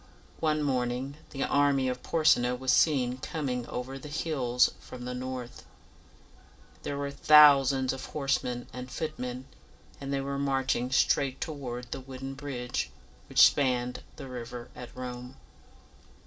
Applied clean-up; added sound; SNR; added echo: none; none; none; reverberation time 0.2 s.